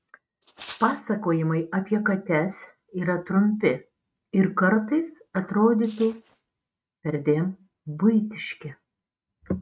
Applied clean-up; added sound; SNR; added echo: neural mask model RNNoise.